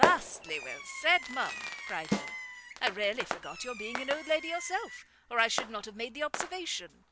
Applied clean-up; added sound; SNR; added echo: none; Snare drum + Fireworks; 3 dB; none.